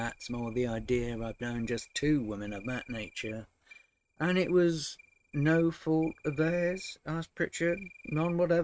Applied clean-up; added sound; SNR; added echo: neural mask model RNNoise.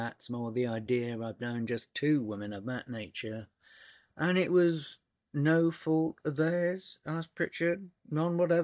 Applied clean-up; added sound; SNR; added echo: neural mask model DeepFilterNet 3.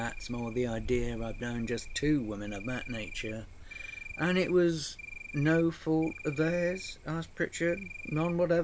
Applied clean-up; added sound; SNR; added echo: none; Cricket; 11 dB; none.